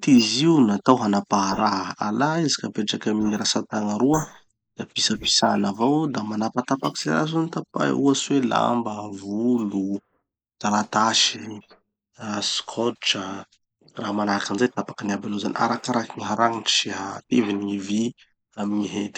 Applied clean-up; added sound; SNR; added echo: neural mask model Resemble Enhance denoiser.